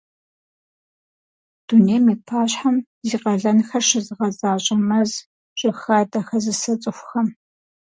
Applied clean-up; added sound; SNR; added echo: none; none; none; none.